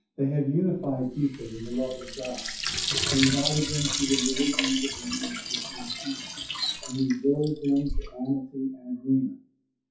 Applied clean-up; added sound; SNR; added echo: classical method WPE with log-MMSE.